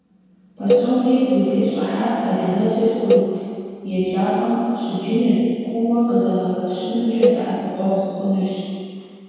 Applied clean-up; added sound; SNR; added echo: none; Cowbell; 4 dB; reverberation time 2.1 s.